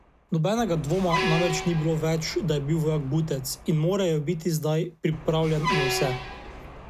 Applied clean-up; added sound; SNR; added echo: none; Truck; 8 dB; none.